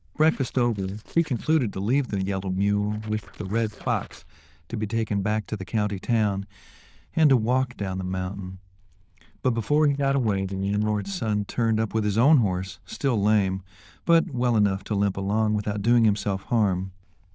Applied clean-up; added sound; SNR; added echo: neural diffusion model UNIVERSE++.